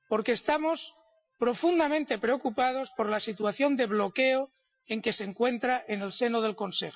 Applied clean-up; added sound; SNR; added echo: classical method Wiener filter.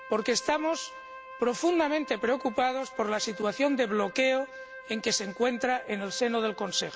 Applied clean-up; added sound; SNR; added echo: none; Wind instrument, woodwind instrument; 15 dB; none.